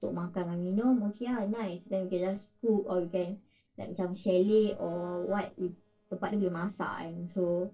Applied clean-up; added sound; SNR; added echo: neural separator model SepFormer DNS4.